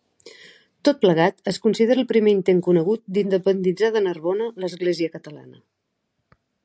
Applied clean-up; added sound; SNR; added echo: none; none; none; none.